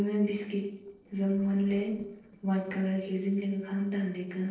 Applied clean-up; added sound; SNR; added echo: neural separator model SepFormer DNS4.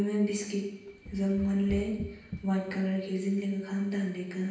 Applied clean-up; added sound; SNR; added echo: none; Run; 11 dB; reverberation time 0.9 s.